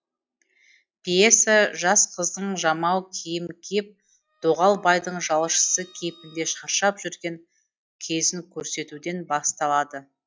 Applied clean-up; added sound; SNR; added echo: classical method log-MMSE.